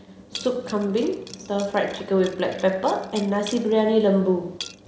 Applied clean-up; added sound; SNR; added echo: none; Liquid; 18 dB; none.